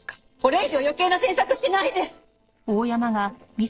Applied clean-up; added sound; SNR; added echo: neural separator model SepFormer DNS4.